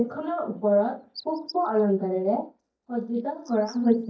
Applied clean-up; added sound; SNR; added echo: neural mask model DeepFilterNet 3.